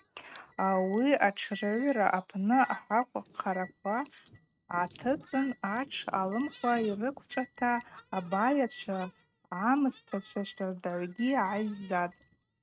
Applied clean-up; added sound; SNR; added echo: neural mask model RNNoise.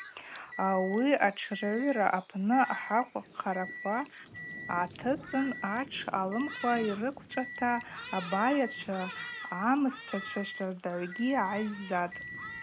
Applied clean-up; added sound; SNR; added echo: none; Thunderstorm + Microwave oven; 12 dB; none.